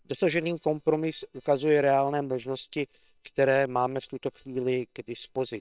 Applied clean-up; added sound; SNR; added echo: neural separator model SepFormer WHAM!.